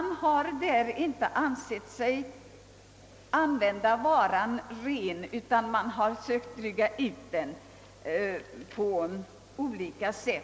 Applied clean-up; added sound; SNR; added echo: none; none; none; none.